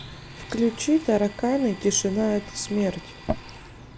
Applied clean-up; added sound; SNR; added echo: none; Liquid + Domestic sounds, home sounds; 13 dB; none.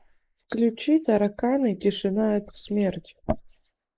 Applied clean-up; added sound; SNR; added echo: neural mask model Resemble Enhance denoiser.